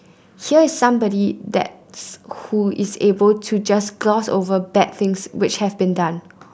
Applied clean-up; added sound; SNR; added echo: none; none; none; none.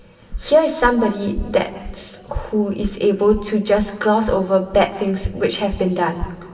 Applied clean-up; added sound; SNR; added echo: none; Walk, footsteps; 13 dB; reverberation time 1.8 s.